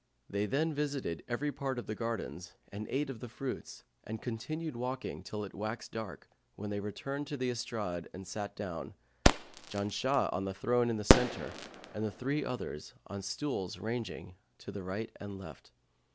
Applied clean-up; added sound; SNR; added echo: none; Fireworks; -5 dB; none.